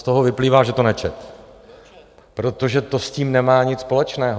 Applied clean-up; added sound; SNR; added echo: none; none; none; none.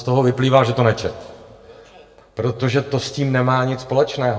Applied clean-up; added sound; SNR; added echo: none; none; none; reverberation time 0.5 s.